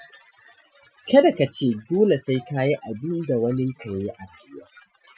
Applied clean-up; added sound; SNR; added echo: classical method Wiener filter.